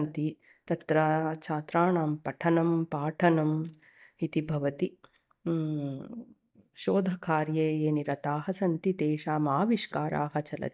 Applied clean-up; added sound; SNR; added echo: neural mask model DeepFilterNet 3.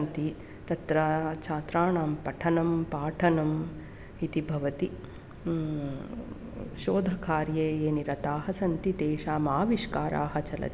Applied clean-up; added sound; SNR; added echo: none; none; none; none.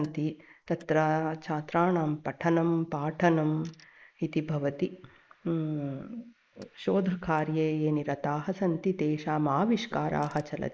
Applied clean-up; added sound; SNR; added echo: neural mask model Resemble Enhance denoiser.